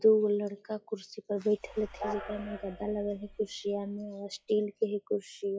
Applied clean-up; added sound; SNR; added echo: classical method log-MMSE.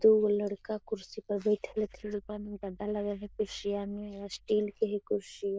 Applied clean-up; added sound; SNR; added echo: neural diffusion model UNIVERSE++.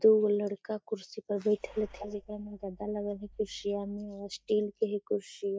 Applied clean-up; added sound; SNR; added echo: neural mask model DeepFilterNet 3.